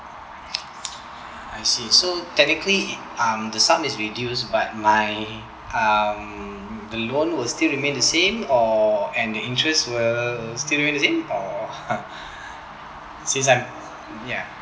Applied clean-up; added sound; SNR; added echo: none; none; none; none.